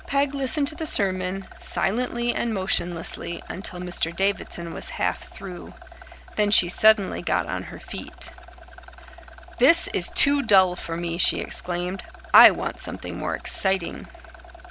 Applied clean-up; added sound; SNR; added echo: none; Rattle; 20 dB; none.